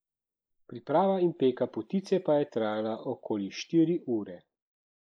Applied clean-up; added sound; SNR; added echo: neural mask model Resemble Enhance denoiser.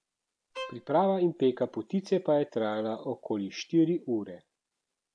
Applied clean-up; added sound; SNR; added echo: none; Bowed string instrument; 16 dB; none.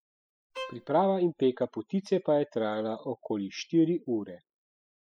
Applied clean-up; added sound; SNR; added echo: classical method spectral subtraction.